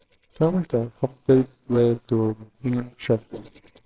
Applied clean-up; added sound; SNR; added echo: neural separator model SepFormer WHAMR!.